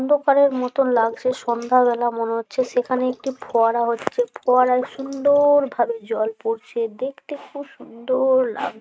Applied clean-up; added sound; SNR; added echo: neural mask model RNNoise.